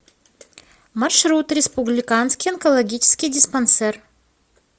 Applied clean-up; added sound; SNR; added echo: none; none; none; none.